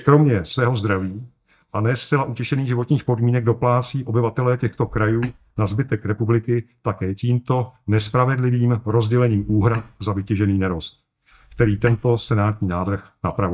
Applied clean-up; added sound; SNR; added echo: neural mask model DeepFilterNet 3.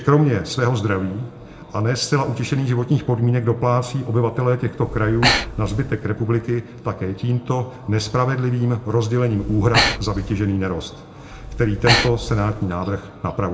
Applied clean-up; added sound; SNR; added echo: none; Breathing; 3 dB; reverberation time 0.5 s.